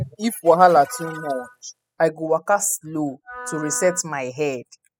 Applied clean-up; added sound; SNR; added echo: classical method spectral subtraction.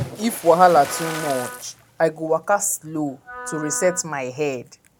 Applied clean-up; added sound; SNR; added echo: none; Wind instrument, woodwind instrument + Splash, splatter; 14 dB; none.